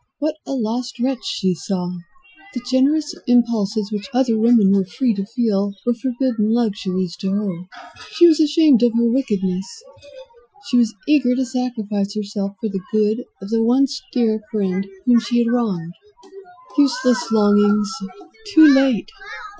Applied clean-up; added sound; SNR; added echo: classical method Wiener filter.